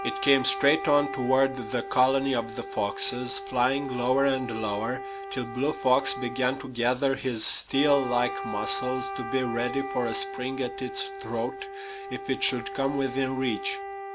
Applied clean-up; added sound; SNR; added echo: none; Wind instrument, woodwind instrument; 9 dB; none.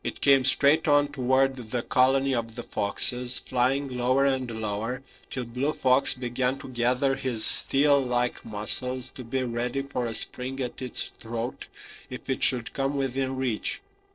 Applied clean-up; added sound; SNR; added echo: neural separator model SepFormer DNS4.